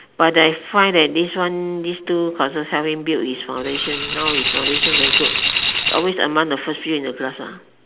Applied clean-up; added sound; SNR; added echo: none; Rattle (instrument); -1 dB; none.